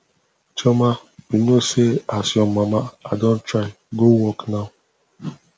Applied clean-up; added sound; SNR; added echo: none; none; none; none.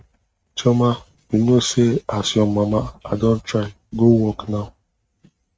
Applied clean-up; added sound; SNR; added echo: neural mask model RNNoise.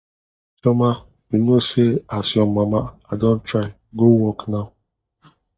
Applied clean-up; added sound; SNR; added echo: neural mask model DeepFilterNet 3.